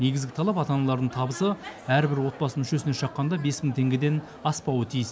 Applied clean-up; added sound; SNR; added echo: none; none; none; none.